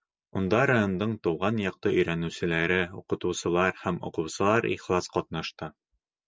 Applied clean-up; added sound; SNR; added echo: none; none; none; none.